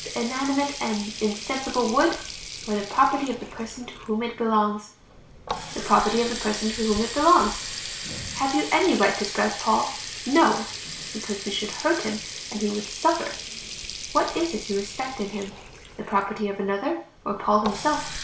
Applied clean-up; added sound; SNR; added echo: none; Water tap, faucet; 10 dB; reverberation time 0.2 s.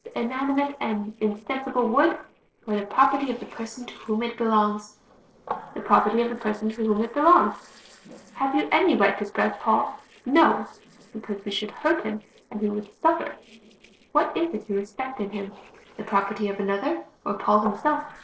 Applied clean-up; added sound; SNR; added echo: neural separator model SepFormer DNS4.